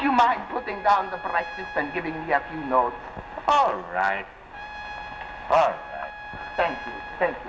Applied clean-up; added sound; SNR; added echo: none; Trumpet; 14 dB; reverberation time 1.8 s.